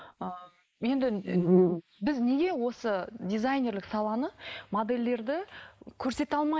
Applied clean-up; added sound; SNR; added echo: neural mask model Resemble Enhance denoiser.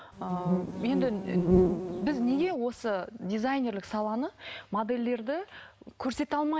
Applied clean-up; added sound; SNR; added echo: none; Insect; -2 dB; none.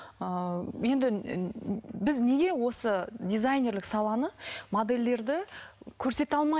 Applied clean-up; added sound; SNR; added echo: none; none; none; none.